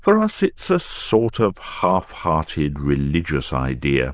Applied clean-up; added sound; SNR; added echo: neural diffusion model UNIVERSE++.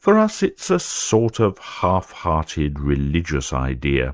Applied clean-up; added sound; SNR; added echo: neural mask model RNNoise.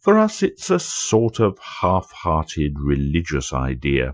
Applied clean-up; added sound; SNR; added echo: classical method Wiener filter.